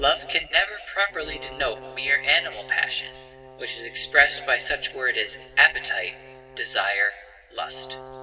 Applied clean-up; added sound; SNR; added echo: none; Brass instrument; 20 dB; reverberation time 1.8 s.